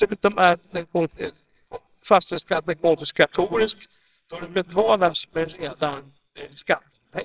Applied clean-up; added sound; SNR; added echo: neural separator model SepFormer WHAMR!.